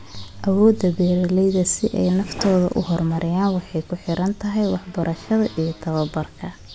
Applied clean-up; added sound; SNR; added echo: none; none; none; none.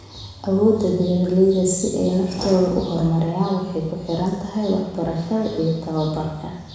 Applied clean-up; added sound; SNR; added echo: none; none; none; reverberation time 1.0 s.